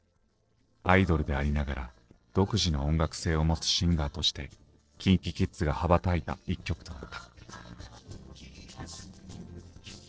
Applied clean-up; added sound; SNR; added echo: neural separator model SepFormer DNS4.